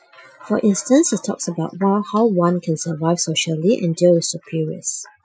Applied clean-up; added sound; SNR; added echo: classical method Wiener filter.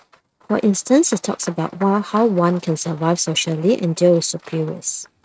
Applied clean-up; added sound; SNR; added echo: neural mask model RNNoise.